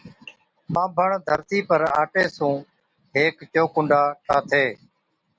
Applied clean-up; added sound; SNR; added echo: none; none; none; none.